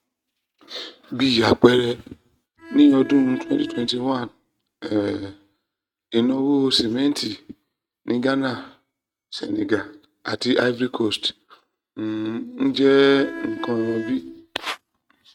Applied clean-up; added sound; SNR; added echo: neural mask model RNNoise.